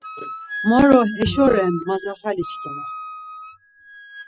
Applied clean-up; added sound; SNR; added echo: classical method spectral subtraction.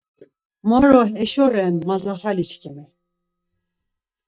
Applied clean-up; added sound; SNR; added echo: neural mask model DeepFilterNet 3.